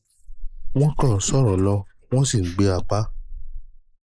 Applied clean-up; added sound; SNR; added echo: neural mask model Resemble Enhance denoiser.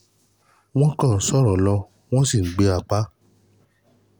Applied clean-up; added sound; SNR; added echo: none; none; none; none.